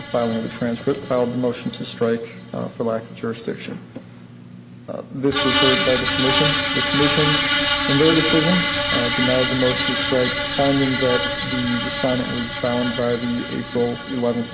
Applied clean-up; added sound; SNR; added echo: none; Screech; 0 dB; none.